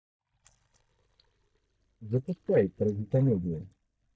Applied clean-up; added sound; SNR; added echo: neural mask model DeepFilterNet 3.